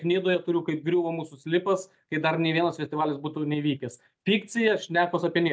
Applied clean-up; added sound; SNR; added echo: none; none; none; none.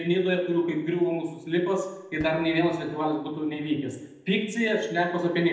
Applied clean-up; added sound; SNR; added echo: neural separator model SepFormer DNS4.